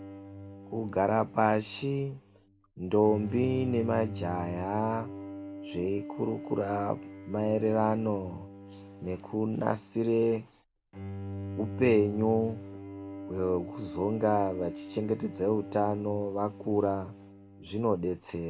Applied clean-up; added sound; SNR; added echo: none; Bowed string instrument; 12 dB; none.